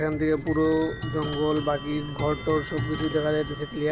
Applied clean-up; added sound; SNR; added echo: none; Clock; 8 dB; none.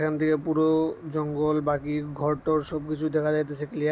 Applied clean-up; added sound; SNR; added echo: none; none; none; none.